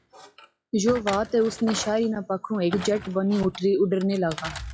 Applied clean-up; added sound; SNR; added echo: classical method WPE with log-MMSE.